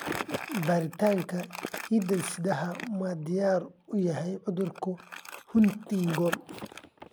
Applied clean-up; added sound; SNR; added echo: none; Crumpling, crinkling; 13 dB; none.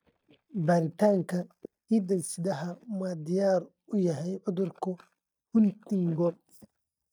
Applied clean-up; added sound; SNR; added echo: neural mask model DeepFilterNet 3.